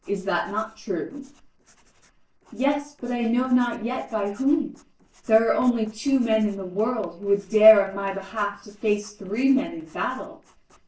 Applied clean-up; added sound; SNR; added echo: neural separator model SepFormer DNS4.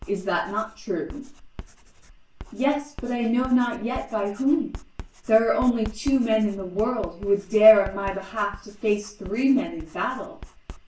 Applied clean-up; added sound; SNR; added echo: none; Writing; 16 dB; reverberation time 0.2 s.